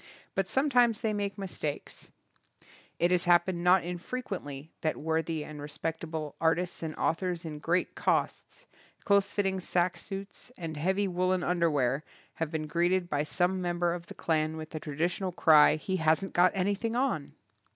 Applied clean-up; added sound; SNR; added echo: none; none; none; none.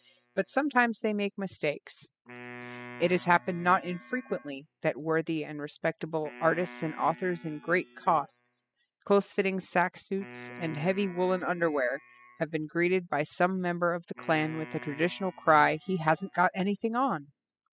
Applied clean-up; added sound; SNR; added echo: classical method spectral subtraction.